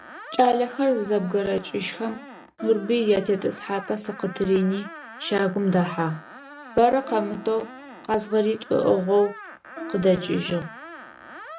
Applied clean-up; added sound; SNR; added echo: none; Screech + Plucked string instrument; 16 dB; none.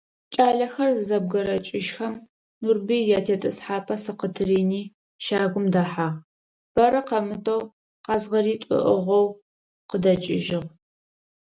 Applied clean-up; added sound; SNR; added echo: none; none; none; none.